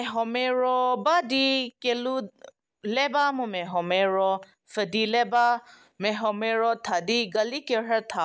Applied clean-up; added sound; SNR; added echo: none; none; none; none.